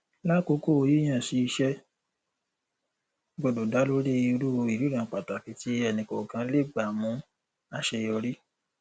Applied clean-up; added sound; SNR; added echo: none; none; none; none.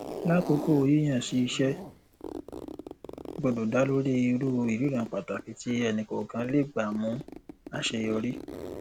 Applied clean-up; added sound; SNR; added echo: none; Zipper (clothing); 12 dB; none.